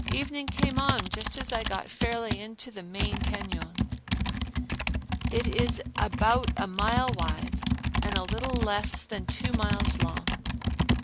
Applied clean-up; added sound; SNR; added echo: none; Computer keyboard; -3 dB; none.